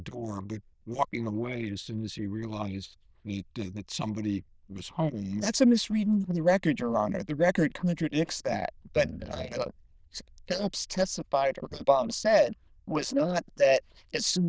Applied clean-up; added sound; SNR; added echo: neural diffusion model UNIVERSE++.